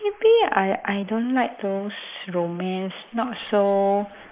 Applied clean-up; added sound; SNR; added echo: neural mask model Resemble Enhance denoiser.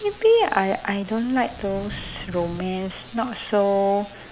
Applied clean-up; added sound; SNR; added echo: none; Wind; 19 dB; none.